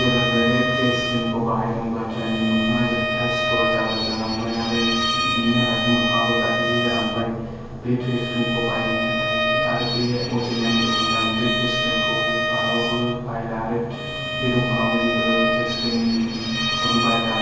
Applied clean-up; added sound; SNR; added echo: none; Bowed string instrument; 0 dB; reverberation time 1.3 s.